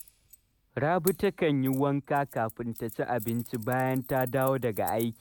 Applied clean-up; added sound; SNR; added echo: none; Keys jangling; 17 dB; none.